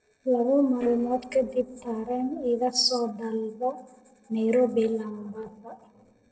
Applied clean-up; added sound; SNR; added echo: neural separator model SepFormer DNS4.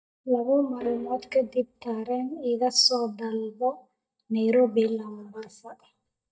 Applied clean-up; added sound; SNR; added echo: neural mask model DeepFilterNet 3.